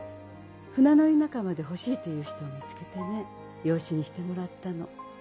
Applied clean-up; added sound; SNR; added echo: none; none; none; none.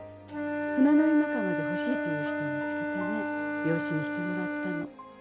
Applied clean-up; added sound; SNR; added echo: none; Wind instrument, woodwind instrument; 1 dB; none.